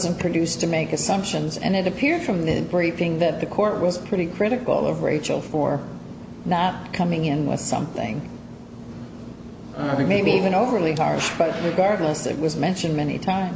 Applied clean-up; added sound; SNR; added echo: none; none; none; none.